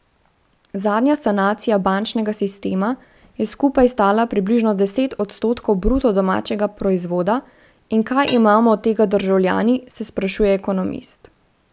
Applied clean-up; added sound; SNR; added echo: none; Cutlery, silverware / Dishes, pots, and pans; 20 dB; none.